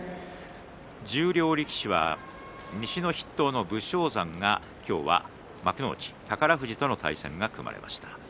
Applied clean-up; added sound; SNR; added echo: none; none; none; none.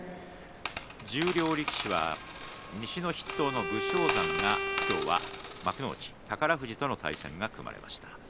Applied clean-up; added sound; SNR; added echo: none; Coin (dropping) + Bowed string instrument; -3 dB; none.